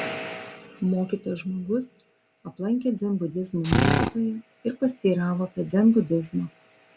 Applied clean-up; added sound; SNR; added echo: none; Drill; -3 dB; none.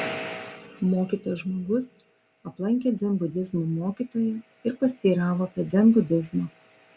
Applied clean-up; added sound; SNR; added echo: none; none; none; none.